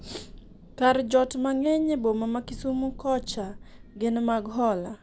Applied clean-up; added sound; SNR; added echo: none; Thunder / Rain; 18 dB; none.